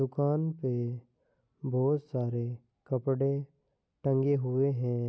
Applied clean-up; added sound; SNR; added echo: none; none; none; none.